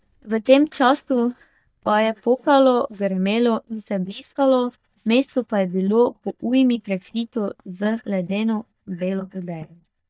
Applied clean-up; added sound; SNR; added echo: neural mask model DeepFilterNet 3.